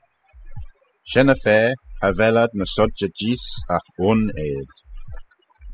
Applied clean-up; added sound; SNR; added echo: classical method spectral subtraction.